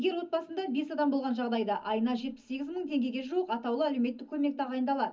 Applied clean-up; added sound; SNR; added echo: none; none; none; reverberation time 0.4 s.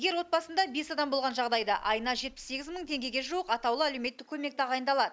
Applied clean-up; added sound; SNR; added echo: none; none; none; none.